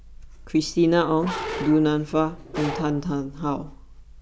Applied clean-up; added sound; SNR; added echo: none; Bark; 9 dB; none.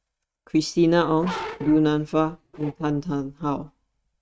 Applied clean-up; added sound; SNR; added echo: neural mask model RNNoise.